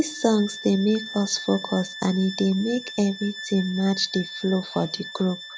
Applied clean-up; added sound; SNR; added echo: none; Bowed string instrument; 13 dB; none.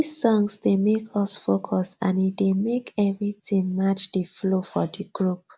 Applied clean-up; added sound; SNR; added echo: none; none; none; none.